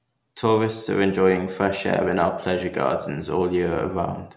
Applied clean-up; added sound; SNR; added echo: none; none; none; none.